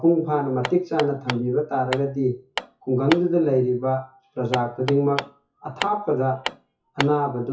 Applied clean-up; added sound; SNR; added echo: classical method WPE with log-MMSE.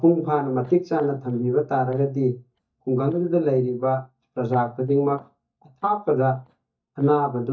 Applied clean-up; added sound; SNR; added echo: neural mask model DeepFilterNet 3.